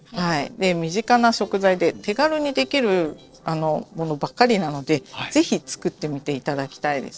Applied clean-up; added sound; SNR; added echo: neural separator model SepFormer DNS4.